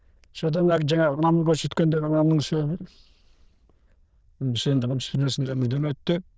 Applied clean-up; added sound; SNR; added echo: neural diffusion model UNIVERSE++.